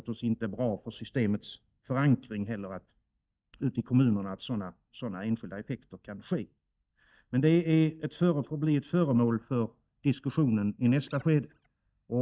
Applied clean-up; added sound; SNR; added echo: neural mask model DeepFilterNet 3.